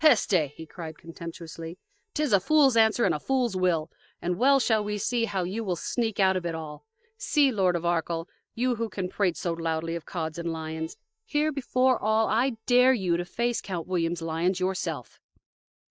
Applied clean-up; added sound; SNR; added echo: neural mask model DeepFilterNet 3.